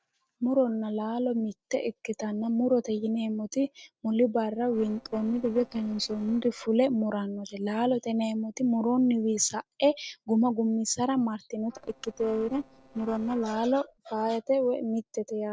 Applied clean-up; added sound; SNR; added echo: neural separator model SepFormer DNS4.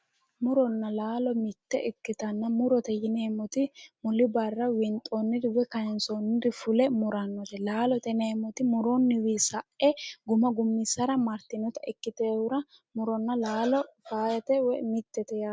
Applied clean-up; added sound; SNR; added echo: none; none; none; none.